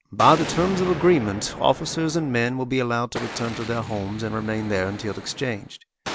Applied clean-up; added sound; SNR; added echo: none; Explosion; 11 dB; none.